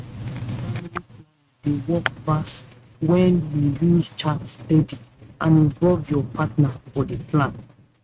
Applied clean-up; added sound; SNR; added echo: neural mask model RNNoise.